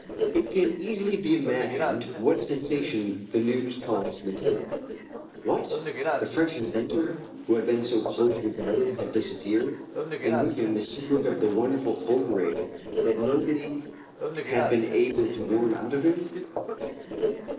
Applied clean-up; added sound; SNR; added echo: neural separator model SepFormer DNS4.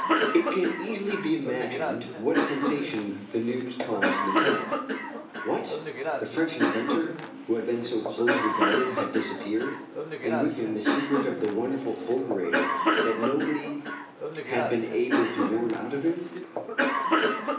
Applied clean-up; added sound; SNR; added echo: none; Cough; 0 dB; reverberation time 0.9 s.